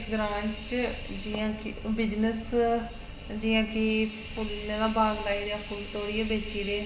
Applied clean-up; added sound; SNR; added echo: none; Purr; 12 dB; reverberation time 1.8 s.